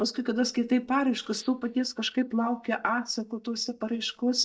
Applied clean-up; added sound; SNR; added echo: neural mask model DeepFilterNet 3.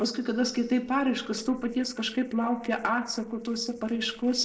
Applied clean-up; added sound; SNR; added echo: neural separator model SepFormer DNS4.